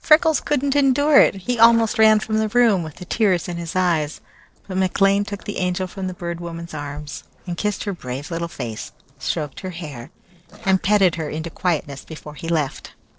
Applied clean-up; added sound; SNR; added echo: neural separator model SepFormer DNS4.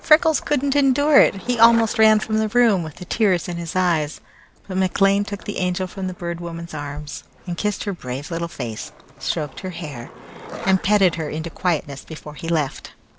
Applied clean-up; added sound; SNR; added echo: none; Skateboard; 20 dB; none.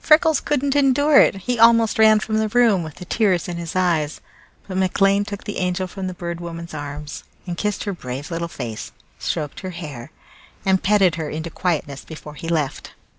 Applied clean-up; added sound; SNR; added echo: none; none; none; none.